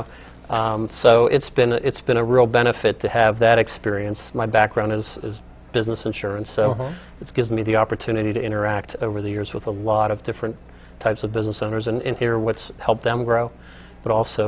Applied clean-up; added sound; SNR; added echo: none; none; none; none.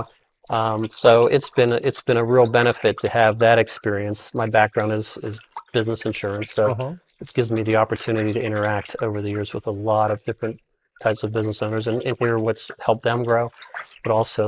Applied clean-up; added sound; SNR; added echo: neural mask model Resemble Enhance denoiser.